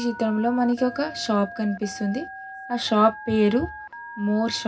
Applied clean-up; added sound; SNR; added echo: none; Telephone; 14 dB; reverberation time 0.4 s.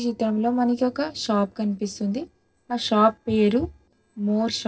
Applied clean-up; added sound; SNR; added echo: neural separator model SepFormer DNS4.